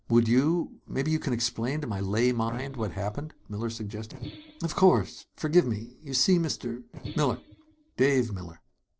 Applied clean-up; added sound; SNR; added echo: neural separator model SepFormer DNS4.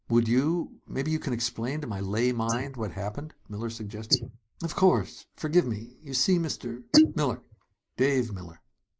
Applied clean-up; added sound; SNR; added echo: neural mask model Resemble Enhance denoiser.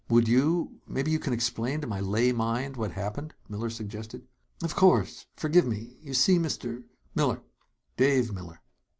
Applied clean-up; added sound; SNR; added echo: none; none; none; none.